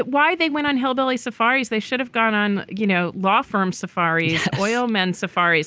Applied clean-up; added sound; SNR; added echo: none; none; none; none.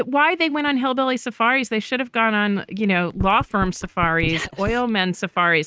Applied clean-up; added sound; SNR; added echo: neural mask model RNNoise.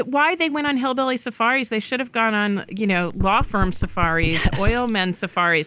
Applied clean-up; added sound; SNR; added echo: none; Knock; 4 dB; none.